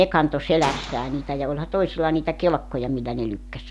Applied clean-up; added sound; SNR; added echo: none; Gunshot, gunfire; 15 dB; none.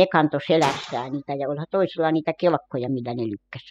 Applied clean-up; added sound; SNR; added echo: classical method spectral subtraction.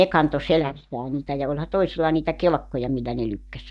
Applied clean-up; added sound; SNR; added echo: neural mask model DeepFilterNet 3.